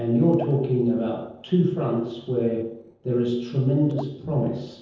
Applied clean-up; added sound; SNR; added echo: neural separator model SepFormer DNS4.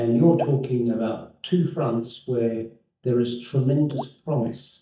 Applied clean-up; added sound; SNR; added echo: neural mask model DeepFilterNet 3.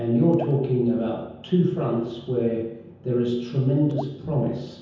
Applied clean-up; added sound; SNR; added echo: none; Raindrop / Drip; 14 dB; reverberation time 0.9 s.